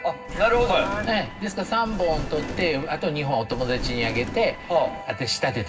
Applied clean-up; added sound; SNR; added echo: none; Thunder; 8 dB; reverberation time 0.4 s.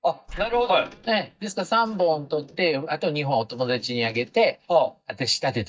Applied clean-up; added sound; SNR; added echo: neural mask model DeepFilterNet 3.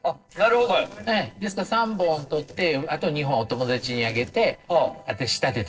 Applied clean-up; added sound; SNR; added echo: neural separator model SepFormer DNS4.